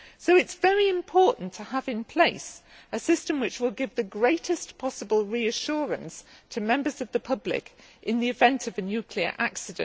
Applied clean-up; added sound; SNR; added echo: none; none; none; none.